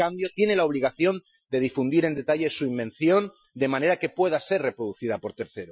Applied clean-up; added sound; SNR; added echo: classical method Wiener filter.